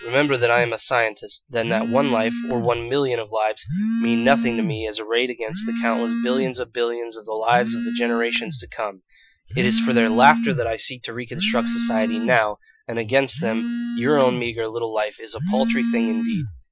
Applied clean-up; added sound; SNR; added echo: classical method Wiener filter.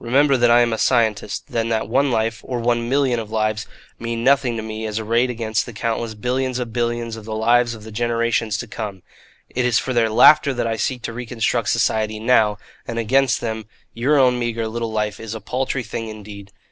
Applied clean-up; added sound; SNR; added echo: none; none; none; none.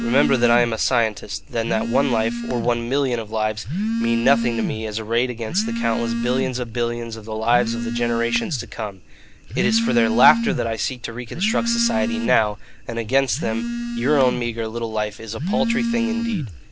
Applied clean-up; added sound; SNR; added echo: none; Telephone; 3 dB; none.